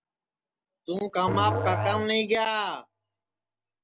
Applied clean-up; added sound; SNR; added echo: none; Musical instrument; 4 dB; none.